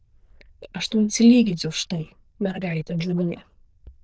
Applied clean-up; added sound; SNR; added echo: neural diffusion model UNIVERSE++.